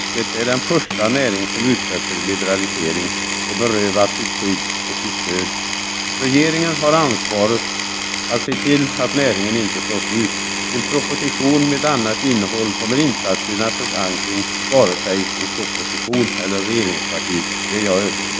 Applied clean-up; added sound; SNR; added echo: none; Power tool; 2 dB; none.